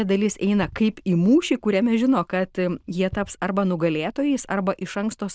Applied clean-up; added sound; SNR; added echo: neural diffusion model UNIVERSE++.